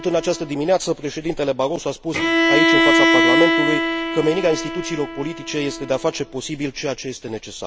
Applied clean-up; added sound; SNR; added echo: none; Bowed string instrument; -1 dB; none.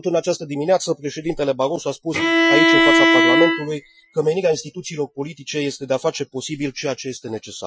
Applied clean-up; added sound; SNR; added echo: classical method Wiener filter.